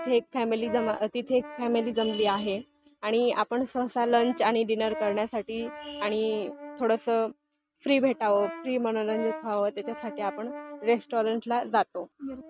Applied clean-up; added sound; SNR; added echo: neural mask model RNNoise.